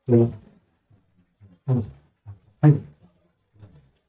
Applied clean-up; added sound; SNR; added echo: neural mask model DeepFilterNet 3.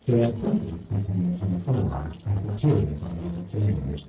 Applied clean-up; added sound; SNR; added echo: neural separator model SepFormer DNS4.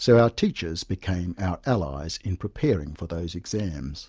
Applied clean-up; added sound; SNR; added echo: none; none; none; none.